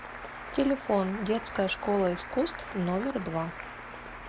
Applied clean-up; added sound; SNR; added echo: none; Applause; 11 dB; none.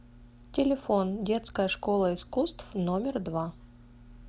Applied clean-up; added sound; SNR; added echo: none; none; none; none.